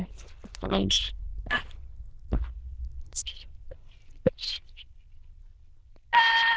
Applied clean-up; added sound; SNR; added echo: neural diffusion model UNIVERSE++.